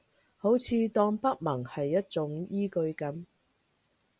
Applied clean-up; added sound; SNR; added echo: none; none; none; none.